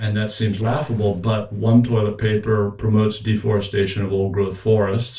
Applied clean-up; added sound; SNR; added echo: neural separator model SepFormer DNS4.